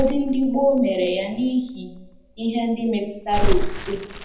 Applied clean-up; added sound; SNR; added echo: none; Crumpling, crinkling; 2 dB; reverberation time 0.8 s.